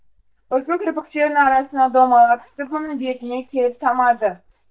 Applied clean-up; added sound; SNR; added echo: neural mask model DeepFilterNet 3.